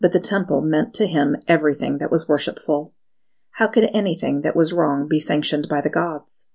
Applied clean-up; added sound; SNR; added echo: none; none; none; none.